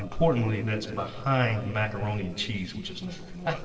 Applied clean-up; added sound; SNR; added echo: neural separator model SepFormer DNS4.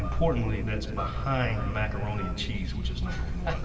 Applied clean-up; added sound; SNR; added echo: none; Telephone; 1 dB; reverberation time 2.4 s.